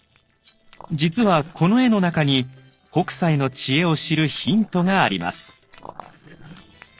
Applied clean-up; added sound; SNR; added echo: neural separator model SepFormer DNS4.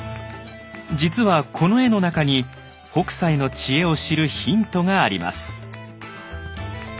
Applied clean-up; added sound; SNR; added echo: none; none; none; none.